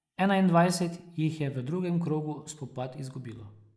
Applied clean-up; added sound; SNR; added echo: neural mask model Resemble Enhance denoiser.